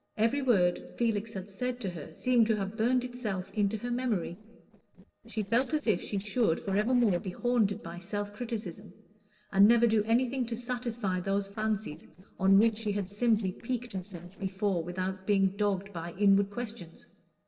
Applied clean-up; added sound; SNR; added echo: neural separator model SepFormer DNS4.